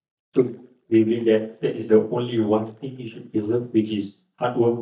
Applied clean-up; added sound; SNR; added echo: neural mask model DeepFilterNet 3.